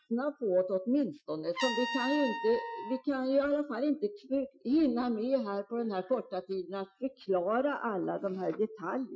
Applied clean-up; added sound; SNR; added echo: classical method Wiener filter.